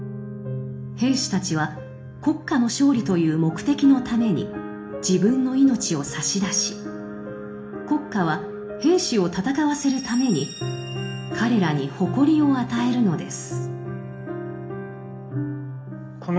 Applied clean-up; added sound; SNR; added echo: none; none; none; reverberation time 0.4 s.